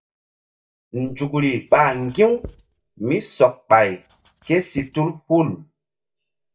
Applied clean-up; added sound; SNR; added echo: neural mask model DeepFilterNet 3.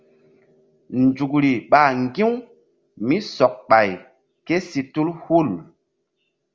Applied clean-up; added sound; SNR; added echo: none; none; none; none.